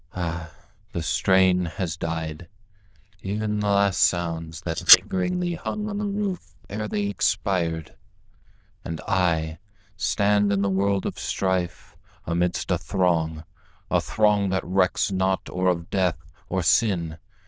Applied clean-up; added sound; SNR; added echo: neural diffusion model UNIVERSE++.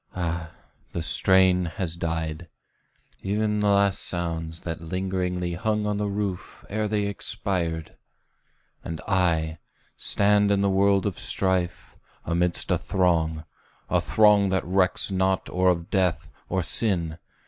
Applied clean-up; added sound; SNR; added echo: none; none; none; none.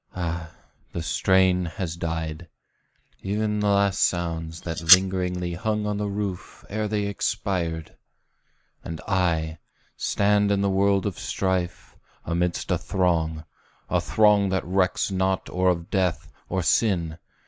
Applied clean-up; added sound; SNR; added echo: neural mask model Resemble Enhance denoiser.